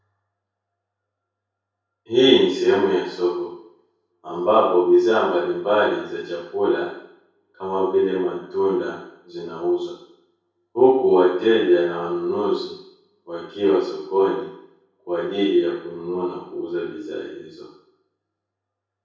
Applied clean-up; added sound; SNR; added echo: none; none; none; reverberation time 0.7 s.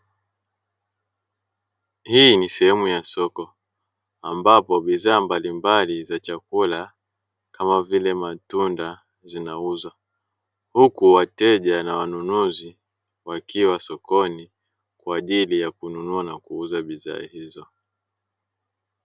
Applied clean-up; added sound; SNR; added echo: none; none; none; none.